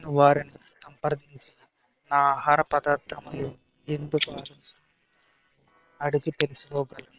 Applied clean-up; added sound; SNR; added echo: neural separator model SepFormer WHAM!.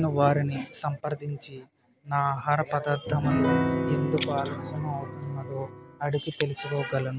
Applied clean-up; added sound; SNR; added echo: none; Piano; 0 dB; none.